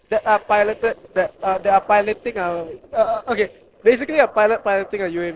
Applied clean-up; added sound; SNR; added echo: neural separator model SepFormer DNS4.